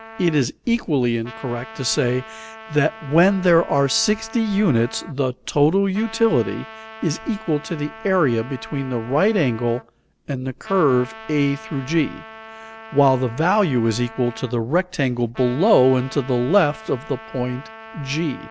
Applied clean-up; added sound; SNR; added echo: none; Trumpet; 18 dB; none.